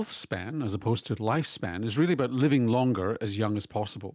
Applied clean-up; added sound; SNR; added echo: none; none; none; none.